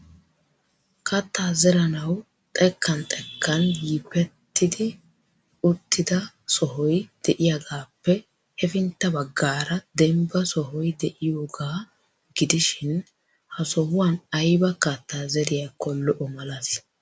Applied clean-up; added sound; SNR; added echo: none; none; none; none.